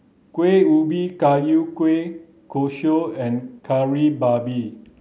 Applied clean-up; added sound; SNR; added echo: none; none; none; none.